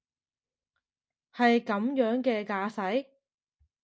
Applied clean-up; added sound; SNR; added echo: none; none; none; none.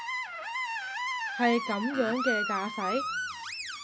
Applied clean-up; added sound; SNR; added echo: none; Screech; 1 dB; none.